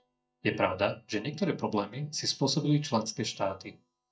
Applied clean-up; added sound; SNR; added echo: neural mask model DeepFilterNet 3.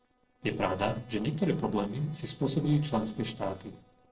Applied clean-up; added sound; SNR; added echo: neural separator model SepFormer DNS4.